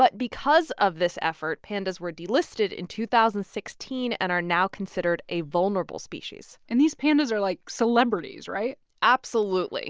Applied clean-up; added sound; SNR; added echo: none; none; none; none.